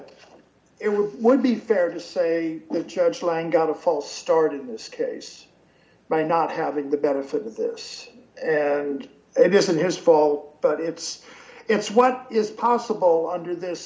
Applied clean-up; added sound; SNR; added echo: none; none; none; none.